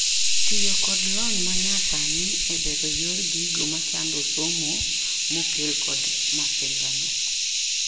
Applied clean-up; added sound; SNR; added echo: none; Hiss; -5 dB; reverberation time 1.1 s.